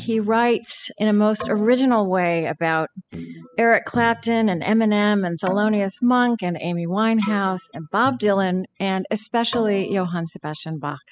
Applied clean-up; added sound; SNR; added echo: classical method spectral subtraction.